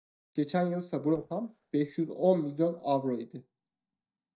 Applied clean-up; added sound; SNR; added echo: neural mask model DeepFilterNet 3.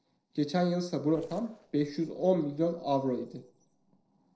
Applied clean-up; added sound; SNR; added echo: neural separator model SepFormer DNS4.